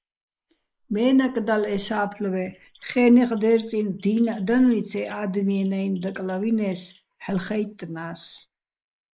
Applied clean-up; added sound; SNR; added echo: neural mask model Resemble Enhance denoiser.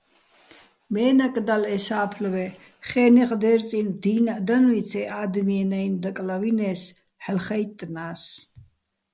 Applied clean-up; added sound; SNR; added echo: none; none; none; none.